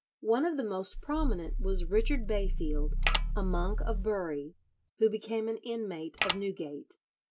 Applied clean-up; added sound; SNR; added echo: none; Mechanisms + Growling; -4 dB; none.